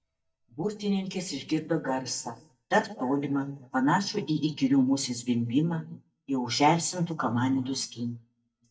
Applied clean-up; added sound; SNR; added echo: neural mask model DeepFilterNet 3.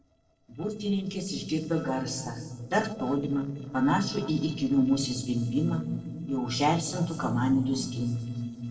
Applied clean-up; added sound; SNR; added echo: neural separator model SepFormer DNS4.